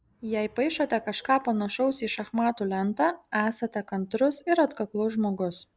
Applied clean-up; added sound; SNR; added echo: none; none; none; none.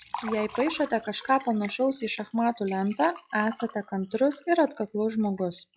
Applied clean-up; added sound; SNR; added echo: classical method log-MMSE.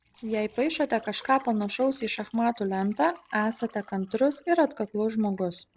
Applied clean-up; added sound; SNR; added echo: neural separator model SepFormer DNS4.